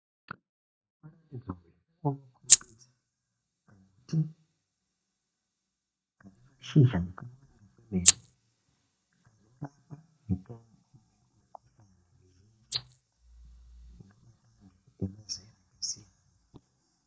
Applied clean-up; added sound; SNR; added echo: neural mask model DeepFilterNet 3.